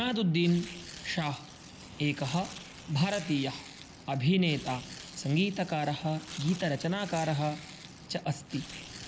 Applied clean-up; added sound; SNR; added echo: none; Tearing; 16 dB; none.